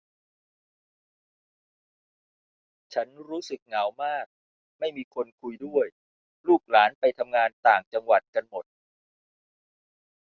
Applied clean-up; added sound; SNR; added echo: none; none; none; none.